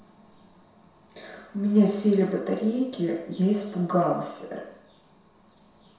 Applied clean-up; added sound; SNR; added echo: none; none; none; reverberation time 0.7 s.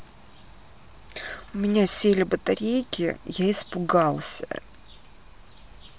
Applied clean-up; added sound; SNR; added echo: none; none; none; none.